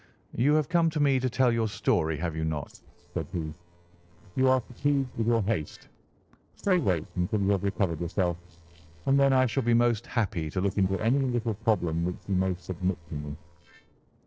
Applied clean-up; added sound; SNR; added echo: neural separator model SepFormer DNS4.